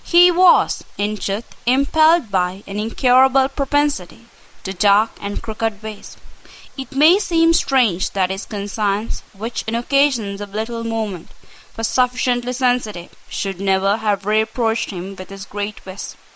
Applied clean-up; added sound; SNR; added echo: neural mask model Resemble Enhance denoiser.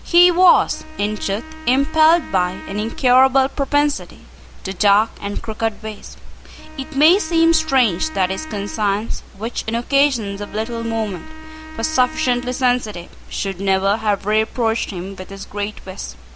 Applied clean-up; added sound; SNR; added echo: none; Wind instrument, woodwind instrument; 17 dB; none.